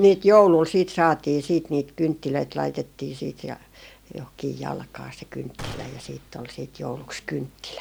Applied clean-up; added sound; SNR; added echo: none; Gunshot, gunfire; 17 dB; none.